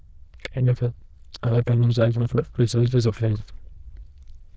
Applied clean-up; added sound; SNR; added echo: neural diffusion model UNIVERSE++.